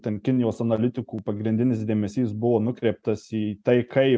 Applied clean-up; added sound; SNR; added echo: none; none; none; none.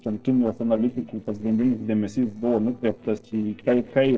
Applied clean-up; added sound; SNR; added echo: neural separator model SepFormer DNS4.